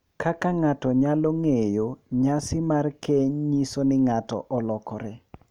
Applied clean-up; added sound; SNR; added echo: none; none; none; none.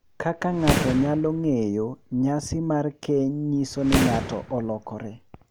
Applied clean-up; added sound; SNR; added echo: none; Fireworks; 5 dB; none.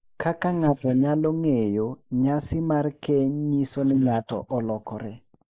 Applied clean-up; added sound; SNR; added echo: neural mask model Resemble Enhance denoiser.